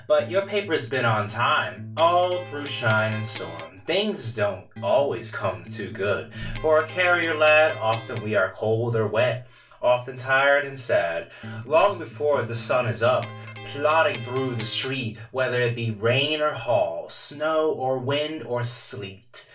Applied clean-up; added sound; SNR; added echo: none; Electric guitar; 15 dB; reverberation time 0.2 s.